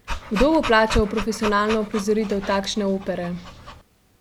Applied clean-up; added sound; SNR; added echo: none; Dog; 8 dB; none.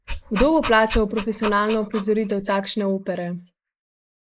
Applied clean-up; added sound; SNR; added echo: neural mask model Resemble Enhance denoiser.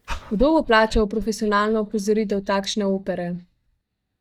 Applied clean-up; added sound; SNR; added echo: neural mask model DeepFilterNet 3.